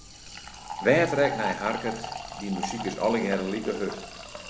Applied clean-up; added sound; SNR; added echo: none; Fill (with liquid); 8 dB; none.